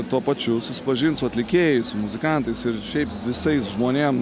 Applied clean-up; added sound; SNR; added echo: none; none; none; none.